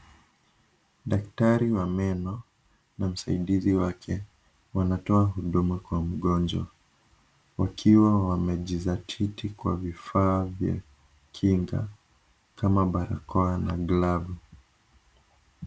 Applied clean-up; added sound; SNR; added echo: none; none; none; none.